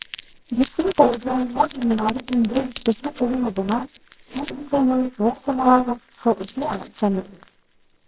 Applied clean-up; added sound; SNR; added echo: neural separator model SepFormer WHAMR!.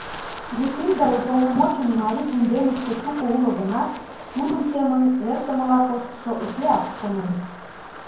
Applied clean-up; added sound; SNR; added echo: none; Wind; 14 dB; reverberation time 0.9 s.